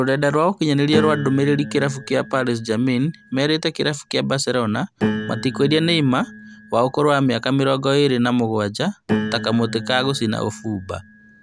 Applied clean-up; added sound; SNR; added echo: none; Piano; 11 dB; none.